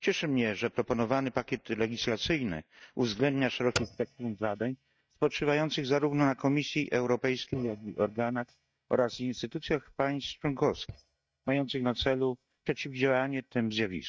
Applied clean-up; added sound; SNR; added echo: neural mask model DeepFilterNet 3.